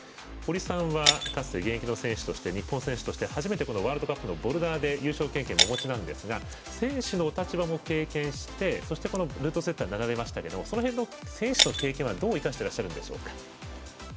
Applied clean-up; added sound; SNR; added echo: none; Shatter; 3 dB; none.